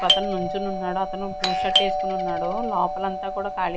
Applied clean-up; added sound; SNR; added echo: none; Doorbell; -3 dB; none.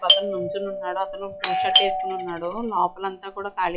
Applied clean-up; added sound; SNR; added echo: classical method log-MMSE.